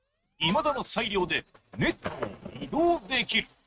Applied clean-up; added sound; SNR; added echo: neural mask model RNNoise.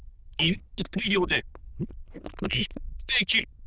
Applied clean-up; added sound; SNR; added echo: neural diffusion model UNIVERSE++.